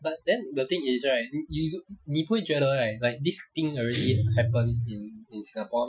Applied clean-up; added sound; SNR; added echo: classical method Wiener filter.